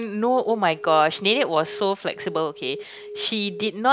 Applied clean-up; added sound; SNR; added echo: none; Alarm; 15 dB; none.